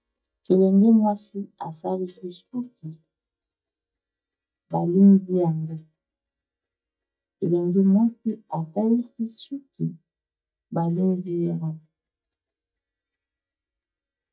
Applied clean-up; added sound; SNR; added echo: neural mask model DeepFilterNet 3.